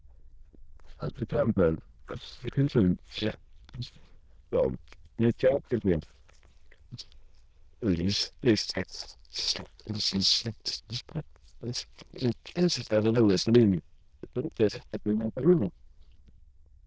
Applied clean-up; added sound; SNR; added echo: neural diffusion model UNIVERSE++.